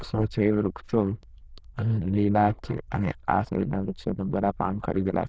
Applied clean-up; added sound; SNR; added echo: neural diffusion model UNIVERSE++.